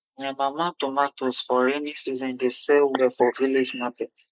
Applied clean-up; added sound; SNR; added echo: neural mask model Resemble Enhance denoiser.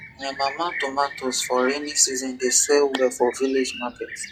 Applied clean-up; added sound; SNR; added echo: classical method log-MMSE.